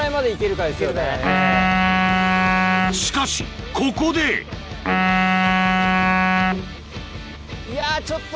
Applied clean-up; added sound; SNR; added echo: none; Wind instrument, woodwind instrument; -4 dB; none.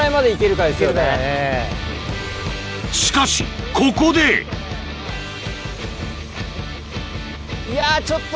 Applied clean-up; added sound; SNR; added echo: none; none; none; none.